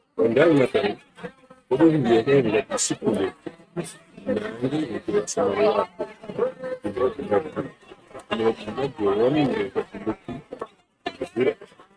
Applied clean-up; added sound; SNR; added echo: neural mask model RNNoise.